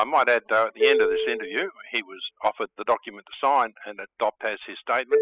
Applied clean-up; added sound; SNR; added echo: classical method spectral subtraction.